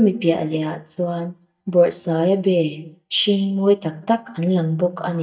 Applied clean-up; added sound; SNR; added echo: neural mask model DeepFilterNet 3.